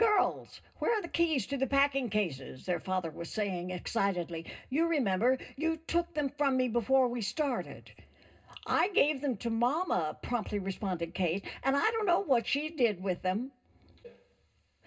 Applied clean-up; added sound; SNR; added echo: none; none; none; reverberation time 0.2 s.